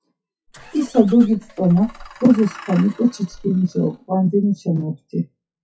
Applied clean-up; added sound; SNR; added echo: classical method WPE with log-MMSE.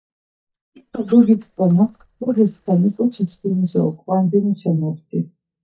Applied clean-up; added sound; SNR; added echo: neural mask model DeepFilterNet 3.